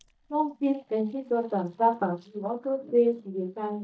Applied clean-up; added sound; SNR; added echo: neural mask model DeepFilterNet 3.